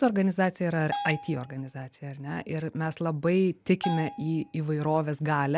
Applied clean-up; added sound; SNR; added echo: none; Bell; 11 dB; none.